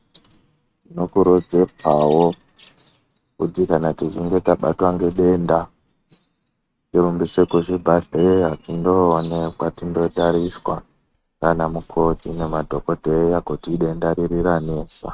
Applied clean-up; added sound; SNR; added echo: neural mask model RNNoise.